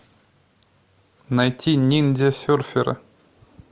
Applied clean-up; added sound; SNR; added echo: none; none; none; none.